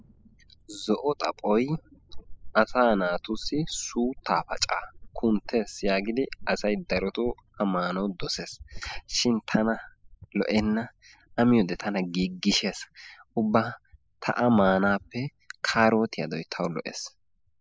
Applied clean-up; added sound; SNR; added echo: classical method spectral subtraction.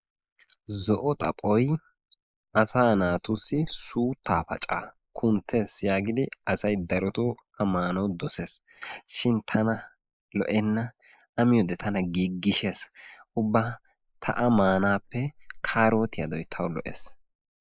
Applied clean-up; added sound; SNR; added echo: neural mask model Resemble Enhance denoiser.